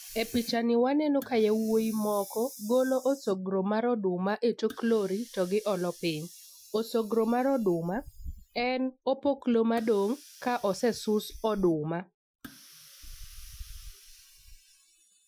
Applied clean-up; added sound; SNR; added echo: classical method Wiener filter.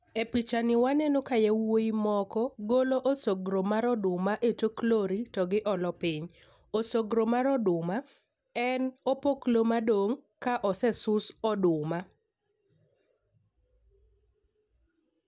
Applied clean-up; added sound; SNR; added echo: none; none; none; none.